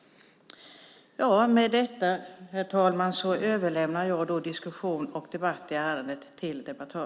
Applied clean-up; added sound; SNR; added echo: none; none; none; none.